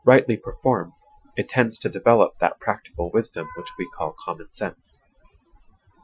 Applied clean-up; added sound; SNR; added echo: classical method Wiener filter.